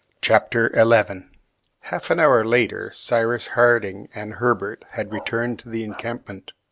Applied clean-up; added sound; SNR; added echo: none; Bark; 19 dB; none.